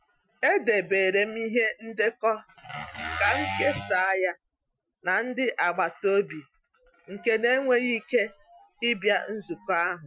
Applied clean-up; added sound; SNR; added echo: classical method Wiener filter.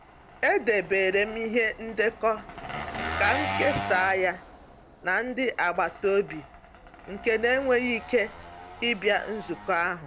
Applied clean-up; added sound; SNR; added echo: none; Engine; 10 dB; none.